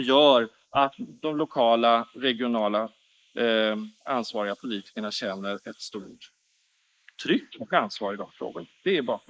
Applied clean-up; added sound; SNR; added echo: neural mask model Resemble Enhance denoiser.